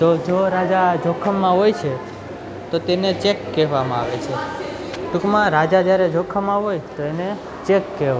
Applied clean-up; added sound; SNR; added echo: none; none; none; none.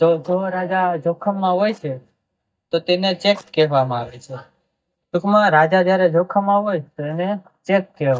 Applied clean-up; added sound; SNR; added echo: neural mask model DeepFilterNet 3.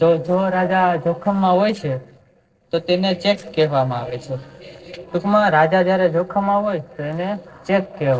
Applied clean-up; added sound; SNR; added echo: neural separator model SepFormer DNS4.